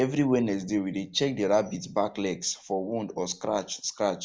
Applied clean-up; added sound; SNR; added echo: neural mask model Resemble Enhance denoiser.